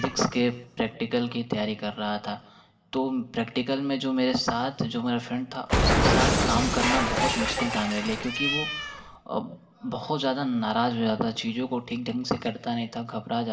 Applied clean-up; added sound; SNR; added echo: none; Cat; 2 dB; reverberation time 1.2 s.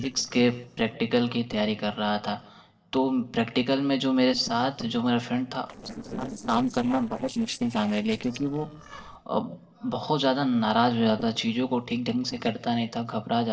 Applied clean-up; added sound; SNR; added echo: neural separator model SepFormer DNS4.